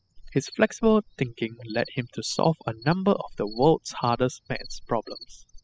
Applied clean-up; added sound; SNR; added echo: classical method spectral subtraction.